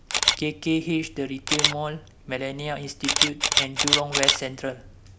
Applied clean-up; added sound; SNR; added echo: none; Camera; -3 dB; none.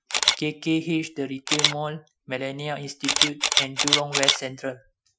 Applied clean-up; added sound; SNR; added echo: classical method Wiener filter.